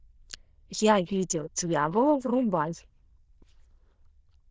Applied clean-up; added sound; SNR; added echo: neural diffusion model UNIVERSE++.